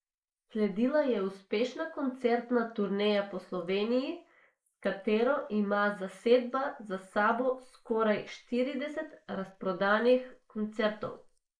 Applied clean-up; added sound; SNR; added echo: neural mask model Resemble Enhance denoiser.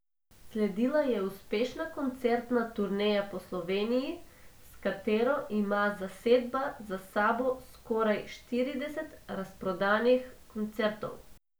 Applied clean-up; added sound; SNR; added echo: none; none; none; none.